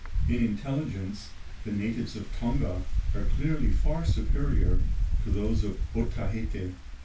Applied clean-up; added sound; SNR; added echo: none; Wind; -5 dB; reverberation time 0.2 s.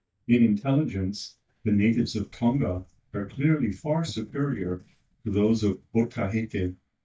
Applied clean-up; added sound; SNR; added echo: neural mask model DeepFilterNet 3.